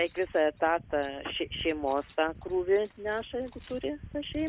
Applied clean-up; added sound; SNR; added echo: none; Cutlery, silverware; 17 dB; none.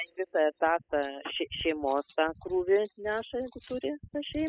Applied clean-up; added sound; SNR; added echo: classical method spectral subtraction.